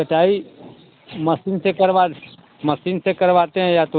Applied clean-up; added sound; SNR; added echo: none; none; none; none.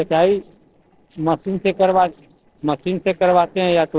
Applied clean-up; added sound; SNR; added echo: neural separator model SepFormer DNS4.